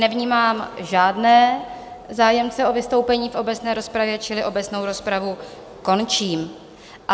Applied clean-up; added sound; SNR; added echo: none; none; none; none.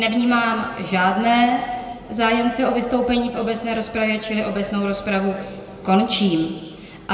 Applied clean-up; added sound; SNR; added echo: none; none; none; reverberation time 1.6 s.